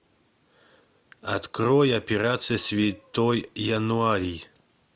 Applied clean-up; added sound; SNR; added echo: none; none; none; none.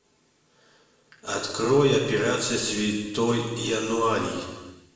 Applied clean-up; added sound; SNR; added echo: none; none; none; reverberation time 1.2 s.